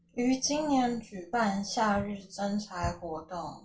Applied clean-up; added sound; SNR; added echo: none; none; none; reverberation time 0.2 s.